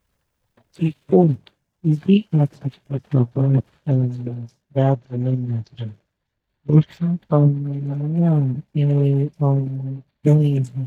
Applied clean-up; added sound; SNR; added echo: neural mask model DeepFilterNet 3.